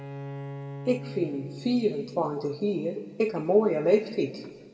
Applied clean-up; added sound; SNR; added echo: none; Bowed string instrument; 14 dB; reverberation time 1.4 s.